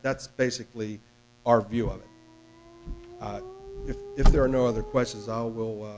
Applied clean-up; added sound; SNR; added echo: none; Dog; 19 dB; none.